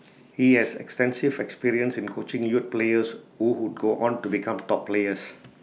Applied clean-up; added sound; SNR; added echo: none; none; none; none.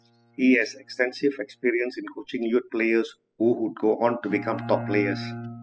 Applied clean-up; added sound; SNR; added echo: classical method spectral subtraction.